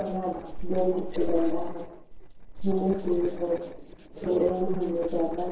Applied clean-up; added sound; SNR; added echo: neural separator model SepFormer DNS4.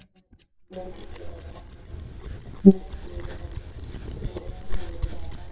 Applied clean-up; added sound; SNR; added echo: neural mask model DeepFilterNet 3.